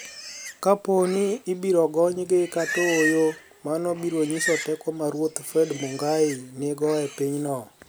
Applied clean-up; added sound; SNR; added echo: none; Livestock, farm animals, working animals; 11 dB; none.